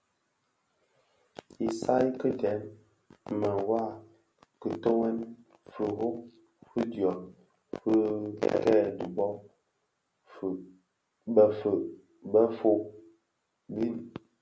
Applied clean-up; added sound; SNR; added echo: none; none; none; none.